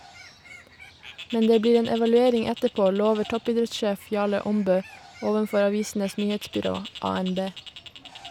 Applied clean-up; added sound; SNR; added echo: none; Bird; 18 dB; none.